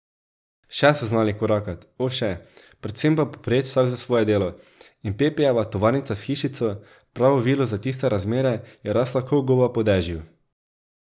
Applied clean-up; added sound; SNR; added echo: none; none; none; none.